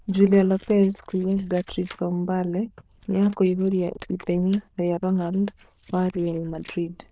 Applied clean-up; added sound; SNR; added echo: neural diffusion model UNIVERSE++.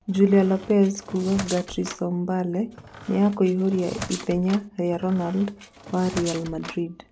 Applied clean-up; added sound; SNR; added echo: none; Squeak; 15 dB; none.